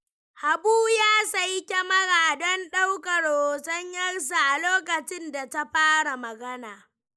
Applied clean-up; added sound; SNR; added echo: neural mask model Resemble Enhance denoiser.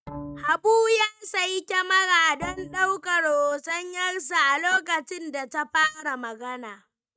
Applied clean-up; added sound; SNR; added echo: neural mask model RNNoise.